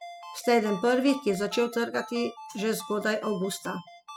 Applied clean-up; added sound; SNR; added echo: classical method spectral subtraction.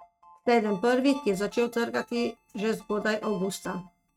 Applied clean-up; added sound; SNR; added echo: neural mask model RNNoise.